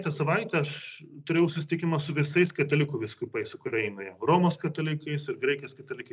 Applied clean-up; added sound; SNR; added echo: none; none; none; none.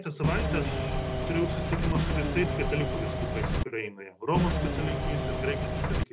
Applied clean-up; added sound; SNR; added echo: none; Engine / Mechanisms; -4 dB; none.